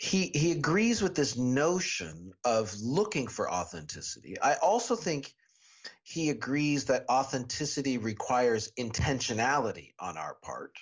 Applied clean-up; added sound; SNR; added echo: none; none; none; none.